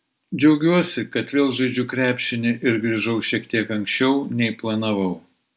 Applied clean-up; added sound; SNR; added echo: none; none; none; none.